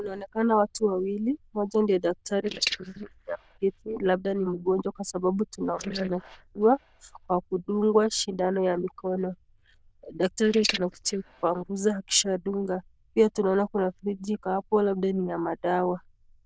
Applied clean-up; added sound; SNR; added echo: neural diffusion model UNIVERSE++.